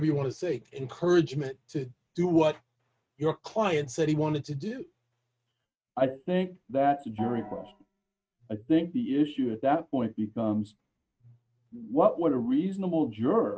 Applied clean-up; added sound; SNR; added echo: neural mask model RNNoise.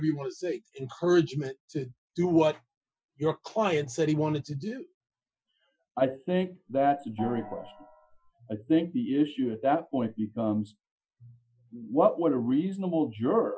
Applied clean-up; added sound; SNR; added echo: classical method Wiener filter.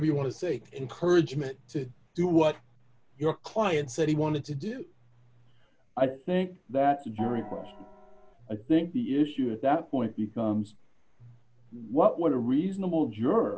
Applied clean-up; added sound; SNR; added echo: none; Gong; 13 dB; none.